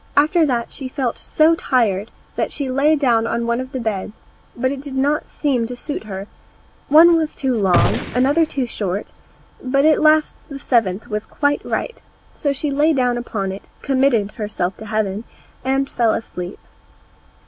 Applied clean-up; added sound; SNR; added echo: none; Gunshot, gunfire; 4 dB; none.